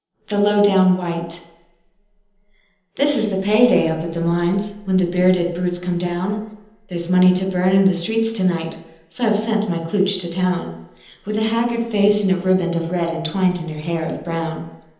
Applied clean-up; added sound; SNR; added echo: none; none; none; reverberation time 0.9 s.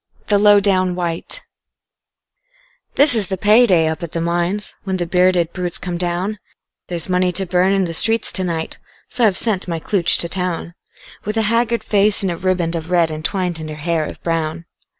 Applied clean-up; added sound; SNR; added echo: none; none; none; none.